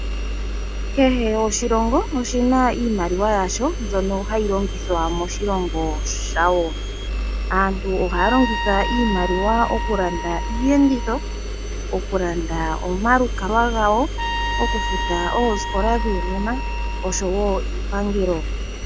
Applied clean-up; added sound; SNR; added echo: none; Trumpet + Engine; 3 dB; none.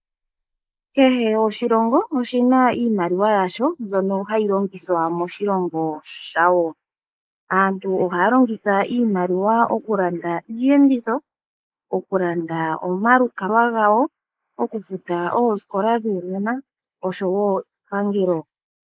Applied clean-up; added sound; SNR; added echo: neural mask model Resemble Enhance denoiser.